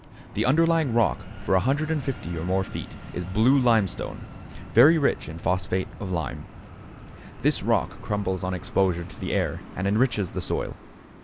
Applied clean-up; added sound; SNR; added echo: none; Fixed-wing aircraft, airplane; 15 dB; none.